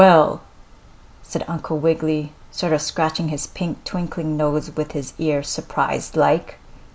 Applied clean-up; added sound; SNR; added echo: none; none; none; none.